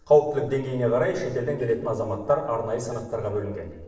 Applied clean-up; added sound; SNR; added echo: neural separator model SepFormer DNS4.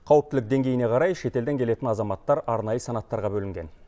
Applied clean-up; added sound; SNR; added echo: none; none; none; none.